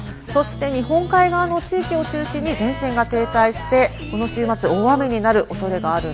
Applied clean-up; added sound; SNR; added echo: none; none; none; none.